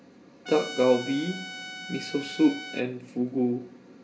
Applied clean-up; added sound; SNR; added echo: none; Trumpet; 12 dB; reverberation time 1.1 s.